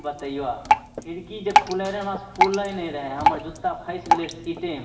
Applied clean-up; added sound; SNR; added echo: none; Drip; -4 dB; reverberation time 1.1 s.